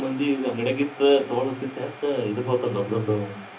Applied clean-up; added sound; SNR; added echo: none; Domestic sounds, home sounds; 17 dB; reverberation time 0.3 s.